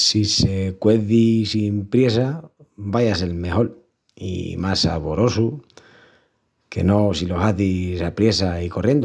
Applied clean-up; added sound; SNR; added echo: none; none; none; none.